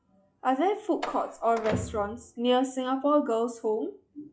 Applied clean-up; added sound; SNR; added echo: classical method log-MMSE.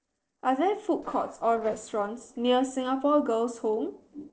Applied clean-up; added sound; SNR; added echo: neural separator model SepFormer DNS4.